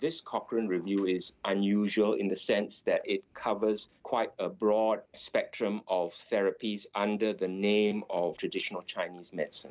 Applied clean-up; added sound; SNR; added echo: none; none; none; none.